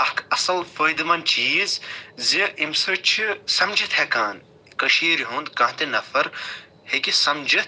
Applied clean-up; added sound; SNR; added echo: none; none; none; none.